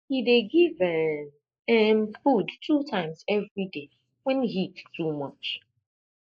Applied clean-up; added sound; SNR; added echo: neural mask model Resemble Enhance denoiser.